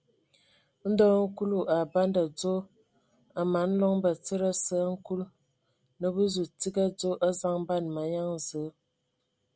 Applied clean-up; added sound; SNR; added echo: none; none; none; none.